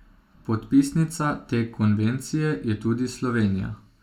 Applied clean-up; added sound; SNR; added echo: none; none; none; reverberation time 0.2 s.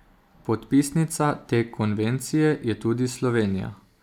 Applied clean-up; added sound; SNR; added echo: none; none; none; none.